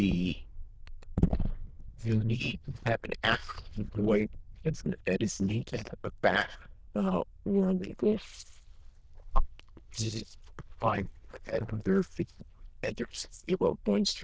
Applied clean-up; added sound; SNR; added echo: neural diffusion model UNIVERSE++.